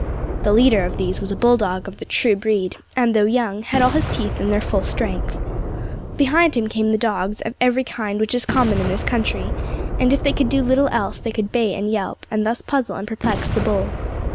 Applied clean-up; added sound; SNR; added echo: none; Boom; 6 dB; none.